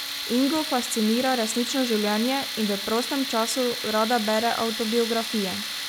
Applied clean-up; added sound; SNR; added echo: none; Tools; 6 dB; none.